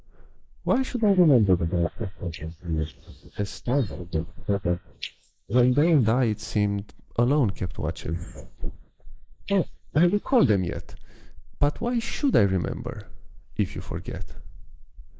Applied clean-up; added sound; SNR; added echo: neural mask model Resemble Enhance denoiser.